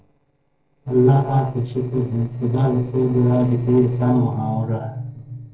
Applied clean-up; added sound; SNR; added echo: neural separator model SepFormer DNS4.